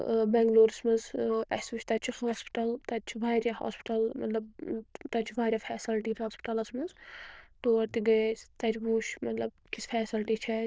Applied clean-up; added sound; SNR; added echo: neural diffusion model UNIVERSE++.